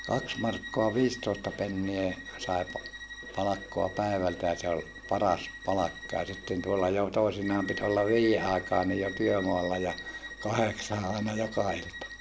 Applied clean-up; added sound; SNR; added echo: none; Bowed string instrument; 13 dB; none.